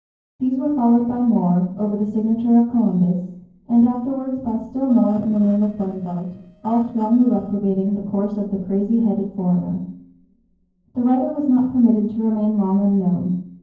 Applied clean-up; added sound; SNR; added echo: neural separator model SepFormer DNS4.